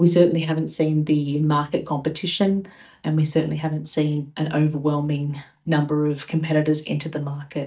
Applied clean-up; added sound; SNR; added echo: neural mask model DeepFilterNet 3.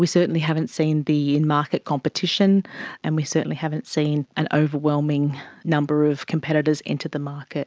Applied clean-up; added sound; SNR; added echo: none; none; none; none.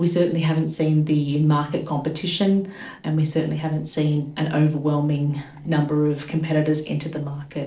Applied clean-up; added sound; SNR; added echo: neural separator model SepFormer DNS4.